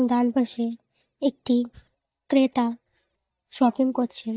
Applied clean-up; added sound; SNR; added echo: neural mask model DeepFilterNet 3.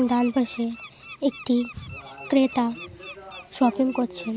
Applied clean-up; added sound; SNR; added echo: none; Bird; 19 dB; none.